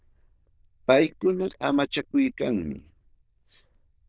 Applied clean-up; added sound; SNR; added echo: neural diffusion model UNIVERSE++.